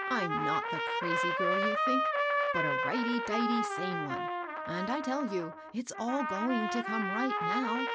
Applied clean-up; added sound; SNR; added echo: none; Trumpet; -2 dB; none.